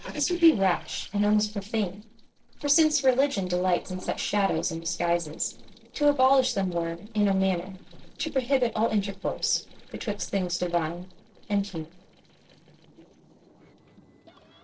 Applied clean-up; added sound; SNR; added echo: neural separator model SepFormer DNS4.